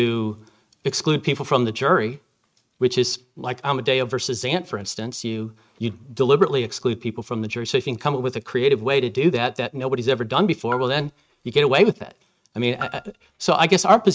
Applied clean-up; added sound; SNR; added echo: neural mask model RNNoise.